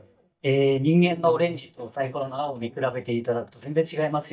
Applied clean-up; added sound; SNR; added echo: neural mask model DeepFilterNet 3.